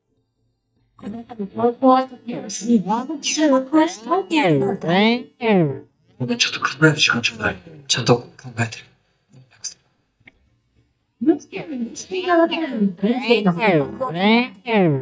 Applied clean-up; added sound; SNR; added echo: neural mask model DeepFilterNet 3.